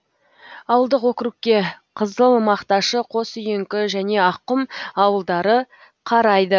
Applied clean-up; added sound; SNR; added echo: none; none; none; none.